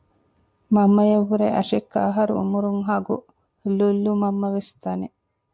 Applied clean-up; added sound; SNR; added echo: none; none; none; none.